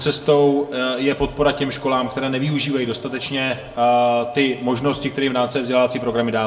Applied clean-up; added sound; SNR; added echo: none; none; none; reverberation time 0.9 s.